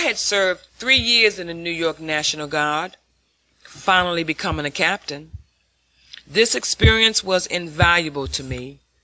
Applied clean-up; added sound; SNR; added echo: none; none; none; none.